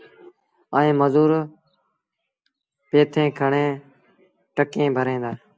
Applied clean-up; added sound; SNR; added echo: none; none; none; none.